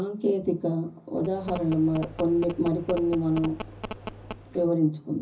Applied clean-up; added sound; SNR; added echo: none; Telephone; 13 dB; reverberation time 0.4 s.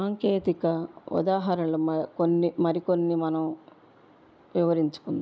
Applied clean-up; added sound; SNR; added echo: none; none; none; none.